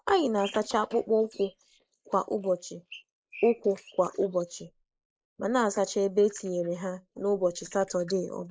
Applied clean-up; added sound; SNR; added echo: neural mask model Resemble Enhance denoiser.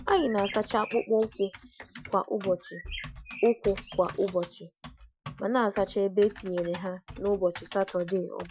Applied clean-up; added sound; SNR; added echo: classical method Wiener filter.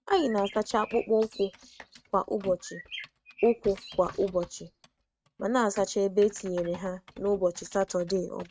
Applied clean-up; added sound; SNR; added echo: neural mask model RNNoise.